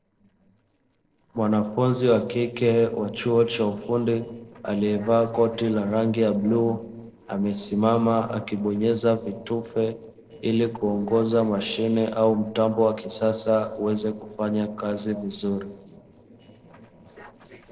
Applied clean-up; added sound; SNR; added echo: neural separator model SepFormer DNS4.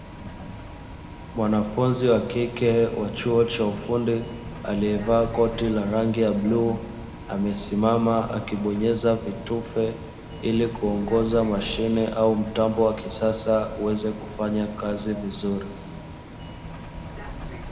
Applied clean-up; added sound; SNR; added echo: none; Bus; 13 dB; reverberation time 1.8 s.